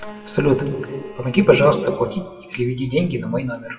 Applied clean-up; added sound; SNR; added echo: classical method WPE with log-MMSE.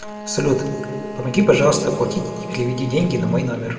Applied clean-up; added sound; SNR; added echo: none; Wind instrument, woodwind instrument; 13 dB; reverberation time 1.8 s.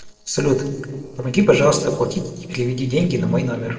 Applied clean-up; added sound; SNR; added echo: neural separator model SepFormer DNS4.